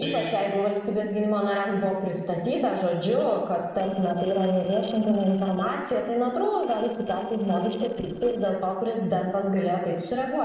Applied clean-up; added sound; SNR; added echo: neural separator model SepFormer DNS4.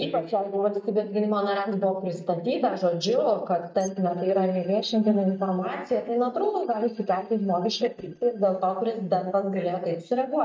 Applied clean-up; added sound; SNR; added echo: neural mask model DeepFilterNet 3.